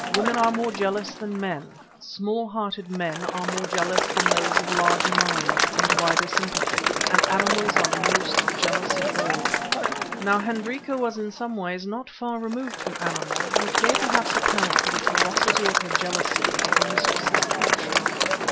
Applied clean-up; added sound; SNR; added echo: none; Applause / Crowd; -5 dB; none.